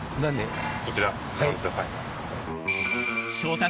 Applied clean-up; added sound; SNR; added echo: none; Dishes, pots, and pans; 13 dB; none.